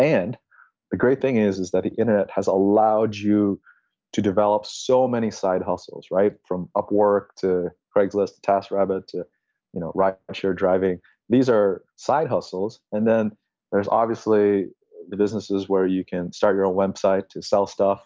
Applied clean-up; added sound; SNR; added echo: none; none; none; none.